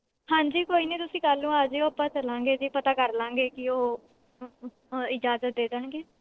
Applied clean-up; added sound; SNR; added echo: neural separator model SepFormer DNS4.